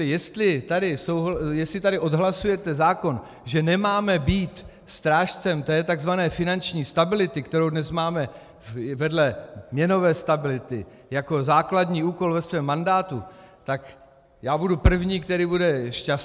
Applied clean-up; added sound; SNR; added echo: none; none; none; none.